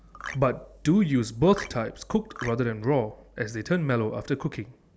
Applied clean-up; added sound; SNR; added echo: none; Marimba, xylophone; 12 dB; none.